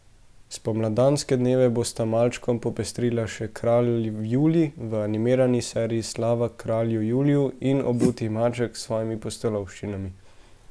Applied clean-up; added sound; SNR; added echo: none; Whoosh, swoosh, swish; 2 dB; none.